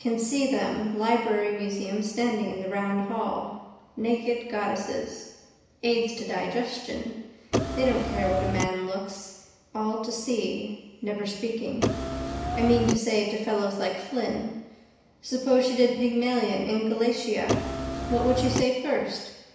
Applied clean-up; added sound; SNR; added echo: none; Car; 1 dB; reverberation time 1.0 s.